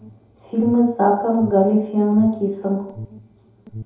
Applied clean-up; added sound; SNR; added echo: none; Alarm; 19 dB; reverberation time 2.8 s.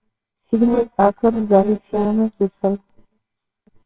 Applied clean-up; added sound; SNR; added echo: neural separator model SepFormer WHAMR!.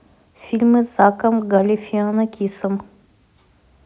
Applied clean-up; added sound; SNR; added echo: none; none; none; none.